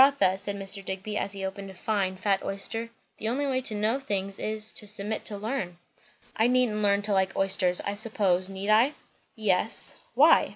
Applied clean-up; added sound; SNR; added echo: none; none; none; none.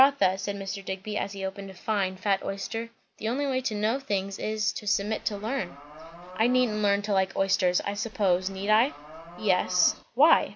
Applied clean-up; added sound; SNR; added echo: none; Livestock, farm animals, working animals; 17 dB; none.